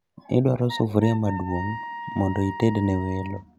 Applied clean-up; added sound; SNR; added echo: none; Wind instrument, woodwind instrument; 12 dB; none.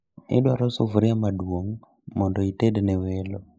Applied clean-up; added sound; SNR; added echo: neural mask model Resemble Enhance denoiser.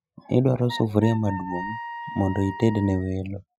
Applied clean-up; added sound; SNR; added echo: classical method Wiener filter.